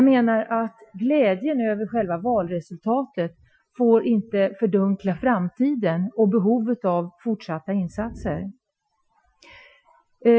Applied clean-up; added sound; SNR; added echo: classical method Wiener filter.